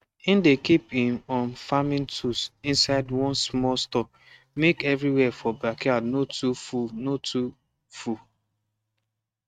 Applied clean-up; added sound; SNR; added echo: neural mask model RNNoise.